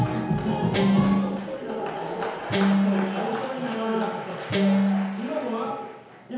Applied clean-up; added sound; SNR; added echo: none; Guitar; -4 dB; reverberation time 1.0 s.